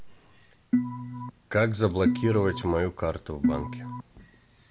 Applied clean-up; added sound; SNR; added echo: none; Organ; 2 dB; none.